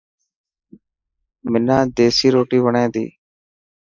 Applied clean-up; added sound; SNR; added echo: neural mask model Resemble Enhance denoiser.